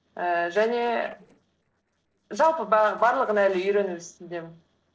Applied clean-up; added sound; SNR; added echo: neural separator model SepFormer DNS4.